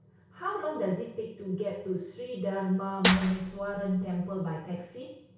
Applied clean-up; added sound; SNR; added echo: none; Clapping / Drum kit; 3 dB; reverberation time 0.6 s.